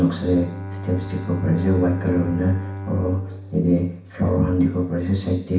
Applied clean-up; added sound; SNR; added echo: none; Bowed string instrument; 11 dB; reverberation time 0.6 s.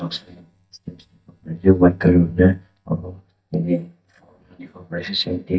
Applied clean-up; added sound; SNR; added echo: neural mask model DeepFilterNet 3.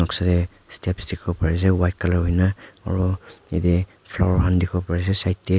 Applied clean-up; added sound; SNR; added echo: none; none; none; none.